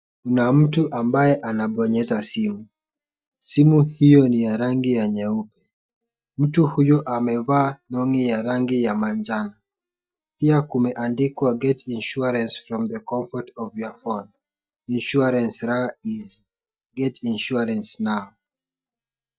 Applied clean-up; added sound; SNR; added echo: neural mask model DeepFilterNet 3.